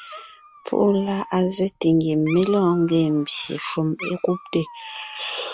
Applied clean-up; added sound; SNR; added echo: none; Dog; 18 dB; none.